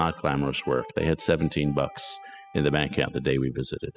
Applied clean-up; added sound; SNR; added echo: classical method spectral subtraction.